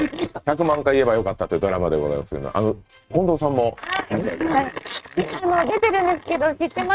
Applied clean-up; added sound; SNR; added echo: neural mask model RNNoise.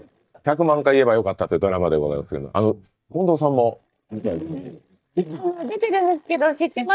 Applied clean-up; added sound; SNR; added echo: neural mask model DeepFilterNet 3.